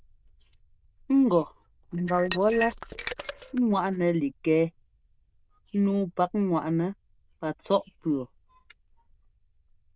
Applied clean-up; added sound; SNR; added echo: neural diffusion model UNIVERSE++.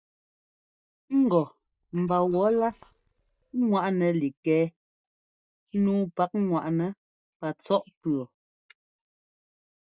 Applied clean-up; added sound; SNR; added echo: neural mask model DeepFilterNet 3.